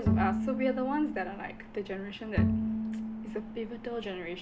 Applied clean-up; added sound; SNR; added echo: none; Bowed string instrument; -2 dB; none.